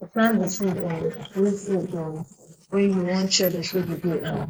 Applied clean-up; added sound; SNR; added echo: neural mask model Resemble Enhance denoiser.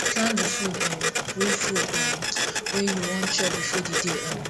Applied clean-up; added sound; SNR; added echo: none; Printer; -5 dB; none.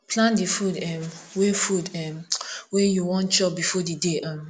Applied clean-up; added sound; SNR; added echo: none; none; none; none.